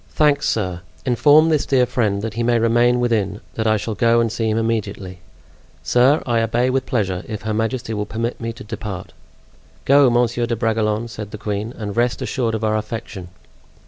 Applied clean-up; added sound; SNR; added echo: none; none; none; none.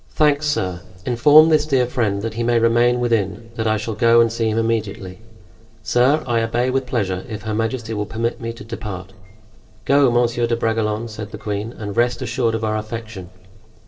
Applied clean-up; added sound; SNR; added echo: neural separator model SepFormer DNS4.